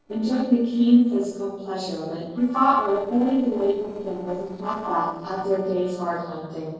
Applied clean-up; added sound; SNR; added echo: neural separator model SepFormer DNS4.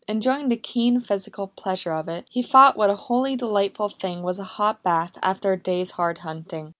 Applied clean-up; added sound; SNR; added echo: none; none; none; none.